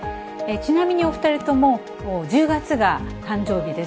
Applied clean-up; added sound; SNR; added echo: none; none; none; none.